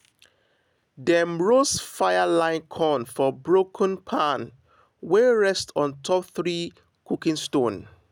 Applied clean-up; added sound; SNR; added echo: none; none; none; none.